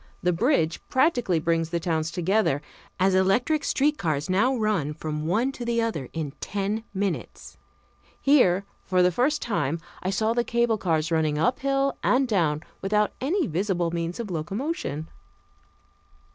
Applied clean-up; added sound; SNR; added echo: none; none; none; none.